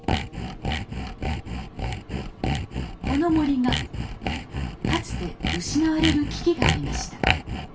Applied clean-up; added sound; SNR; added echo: none; Sawing; 0 dB; reverberation time 0.2 s.